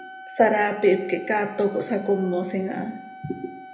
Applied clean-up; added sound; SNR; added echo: none; Wind instrument, woodwind instrument; 17 dB; reverberation time 0.9 s.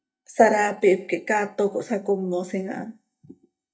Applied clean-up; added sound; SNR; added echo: neural mask model DeepFilterNet 3.